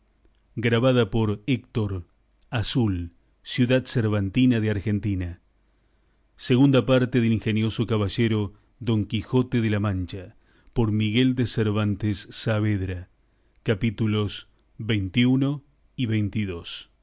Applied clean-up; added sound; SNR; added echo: none; none; none; none.